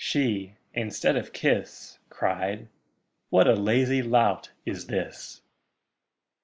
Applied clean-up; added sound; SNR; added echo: neural mask model Resemble Enhance denoiser.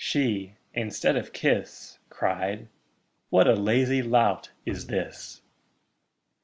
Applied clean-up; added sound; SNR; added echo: none; Bowed string instrument; 18 dB; none.